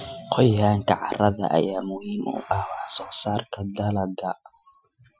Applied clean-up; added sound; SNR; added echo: classical method Wiener filter.